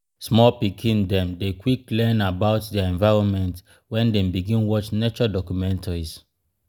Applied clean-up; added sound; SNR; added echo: none; none; none; none.